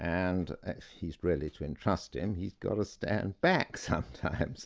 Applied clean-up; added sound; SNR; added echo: none; none; none; none.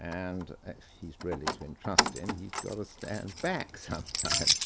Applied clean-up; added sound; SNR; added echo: none; Keys jangling; -4 dB; none.